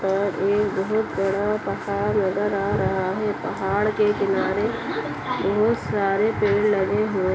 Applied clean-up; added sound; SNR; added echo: none; none; none; none.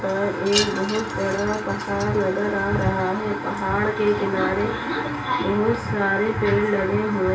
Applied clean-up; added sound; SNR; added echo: none; Wind chime; 12 dB; reverberation time 0.2 s.